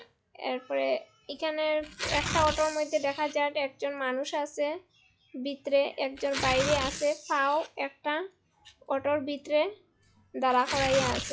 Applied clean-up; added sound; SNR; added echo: classical method log-MMSE.